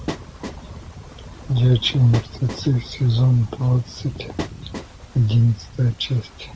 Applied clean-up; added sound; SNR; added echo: none; Train + Wind; 14 dB; none.